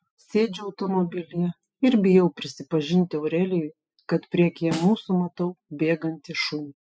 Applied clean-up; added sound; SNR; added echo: classical method spectral subtraction.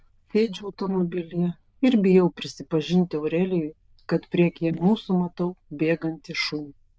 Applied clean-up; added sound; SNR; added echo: neural diffusion model UNIVERSE++.